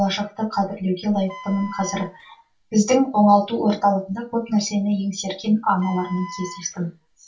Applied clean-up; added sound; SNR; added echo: none; Wind instrument, woodwind instrument; 17 dB; reverberation time 0.2 s.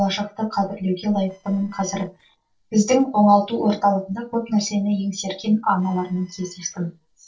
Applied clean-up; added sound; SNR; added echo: neural separator model SepFormer DNS4.